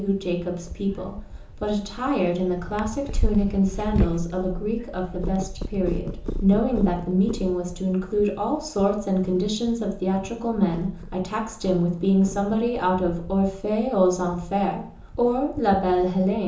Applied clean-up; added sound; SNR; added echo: none; Purr; 8 dB; reverberation time 0.6 s.